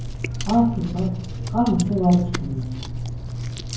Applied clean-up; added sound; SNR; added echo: none; Chewing, mastication; 5 dB; reverberation time 0.9 s.